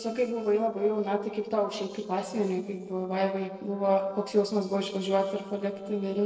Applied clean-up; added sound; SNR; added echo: neural separator model SepFormer DNS4.